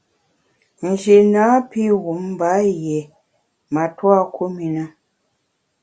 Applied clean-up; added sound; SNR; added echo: none; none; none; none.